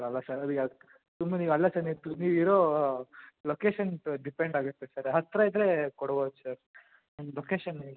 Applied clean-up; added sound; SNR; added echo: none; none; none; none.